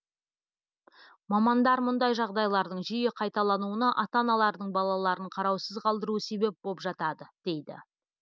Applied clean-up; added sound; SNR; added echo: none; none; none; none.